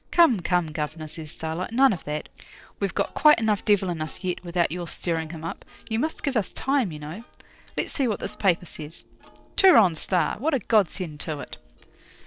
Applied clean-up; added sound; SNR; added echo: neural separator model SepFormer DNS4.